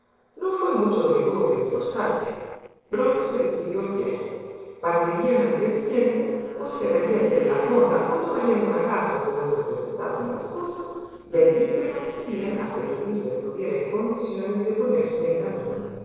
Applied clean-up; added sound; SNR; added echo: neural separator model SepFormer DNS4.